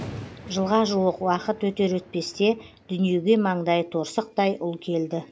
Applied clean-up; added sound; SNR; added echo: none; Thunder; 20 dB; none.